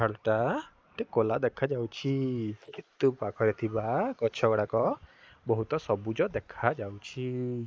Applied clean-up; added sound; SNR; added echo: neural mask model Resemble Enhance denoiser.